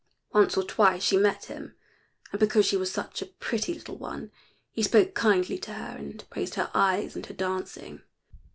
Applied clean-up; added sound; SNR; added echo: none; none; none; none.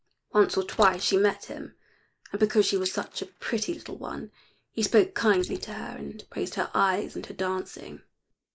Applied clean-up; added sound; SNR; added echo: neural mask model Resemble Enhance denoiser.